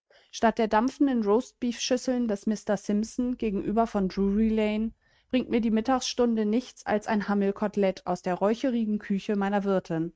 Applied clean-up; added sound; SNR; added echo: neural mask model RNNoise.